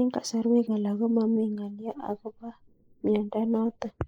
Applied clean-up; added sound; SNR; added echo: neural mask model Resemble Enhance denoiser.